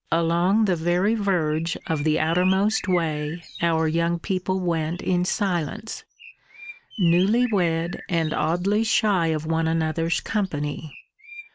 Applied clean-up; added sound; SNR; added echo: none; Bird; 19 dB; none.